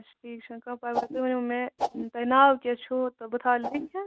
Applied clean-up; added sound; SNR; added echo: neural mask model RNNoise.